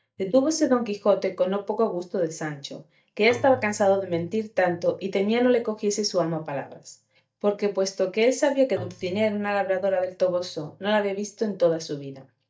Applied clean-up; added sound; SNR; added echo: neural mask model DeepFilterNet 3.